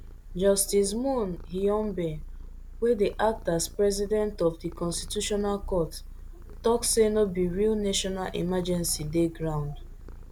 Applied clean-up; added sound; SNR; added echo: none; Purr; 12 dB; none.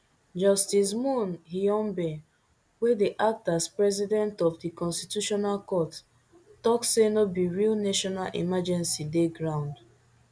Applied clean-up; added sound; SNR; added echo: none; none; none; none.